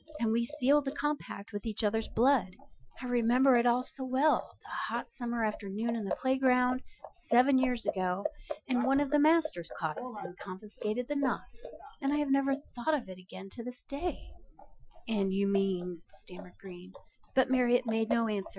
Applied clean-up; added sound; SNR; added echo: classical method Wiener filter.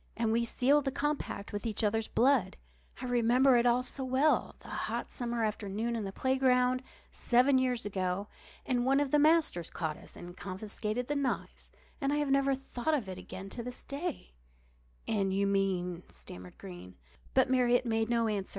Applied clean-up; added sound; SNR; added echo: none; none; none; none.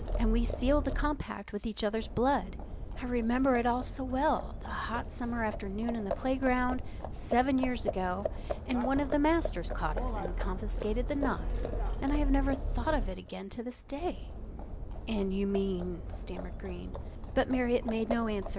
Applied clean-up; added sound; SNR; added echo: none; Livestock, farm animals, working animals; 3 dB; none.